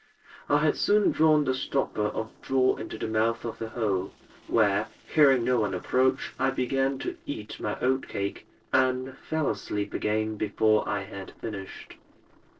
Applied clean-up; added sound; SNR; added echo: neural separator model SepFormer DNS4.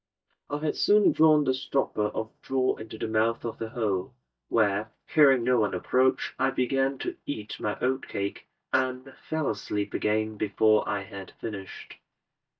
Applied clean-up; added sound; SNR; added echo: neural mask model DeepFilterNet 3.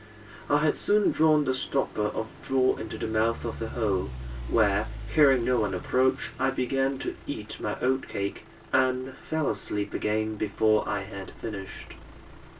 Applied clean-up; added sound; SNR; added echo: none; Idling / Truck; 14 dB; reverberation time 0.2 s.